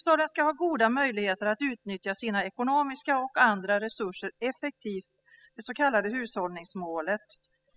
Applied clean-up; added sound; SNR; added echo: classical method spectral subtraction.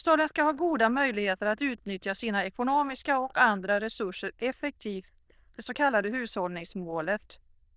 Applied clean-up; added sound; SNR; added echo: neural diffusion model UNIVERSE++.